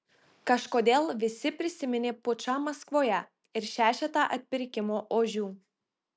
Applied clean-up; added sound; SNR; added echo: none; none; none; none.